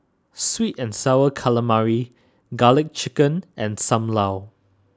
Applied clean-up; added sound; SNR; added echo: none; none; none; none.